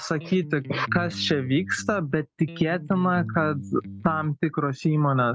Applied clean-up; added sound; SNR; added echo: neural mask model RNNoise.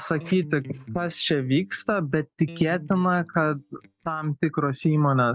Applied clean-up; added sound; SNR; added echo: neural mask model DeepFilterNet 3.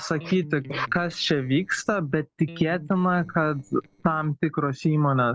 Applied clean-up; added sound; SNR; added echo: neural separator model SepFormer DNS4.